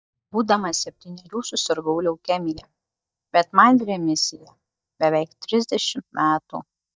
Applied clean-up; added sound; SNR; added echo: neural mask model DeepFilterNet 3.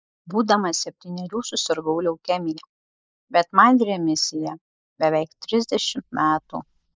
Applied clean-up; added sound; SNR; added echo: neural mask model Resemble Enhance denoiser.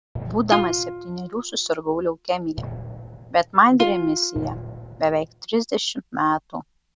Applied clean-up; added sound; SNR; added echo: none; Drum + Plucked string instrument; 8 dB; none.